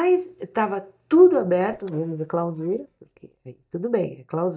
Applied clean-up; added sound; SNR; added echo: neural mask model DeepFilterNet 3.